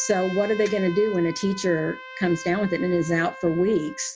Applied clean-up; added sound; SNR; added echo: none; Trumpet; 15 dB; none.